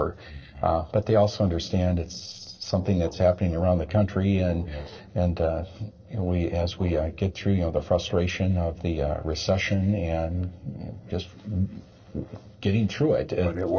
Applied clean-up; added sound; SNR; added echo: neural separator model SepFormer DNS4.